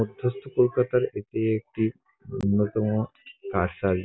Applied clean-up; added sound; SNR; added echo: none; none; none; none.